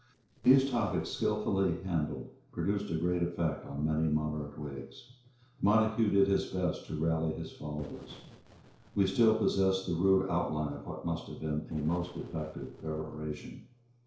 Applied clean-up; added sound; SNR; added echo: neural separator model SepFormer DNS4.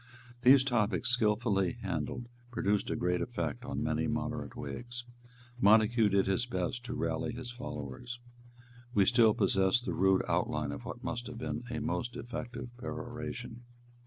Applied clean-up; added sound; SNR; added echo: none; none; none; none.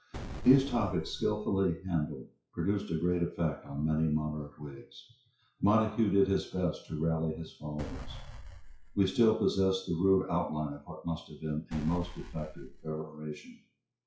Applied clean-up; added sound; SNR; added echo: classical method WPE with log-MMSE.